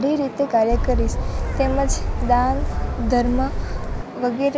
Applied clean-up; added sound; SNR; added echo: none; Gull, seagull / Wind; 0 dB; none.